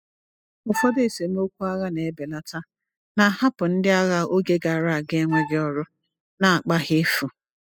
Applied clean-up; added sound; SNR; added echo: classical method spectral subtraction.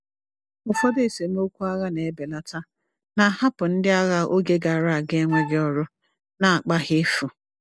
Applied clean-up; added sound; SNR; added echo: none; Wind instrument, woodwind instrument; 9 dB; none.